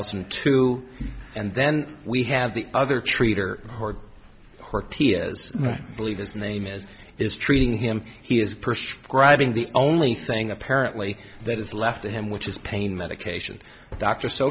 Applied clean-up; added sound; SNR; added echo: none; Buzz; 19 dB; none.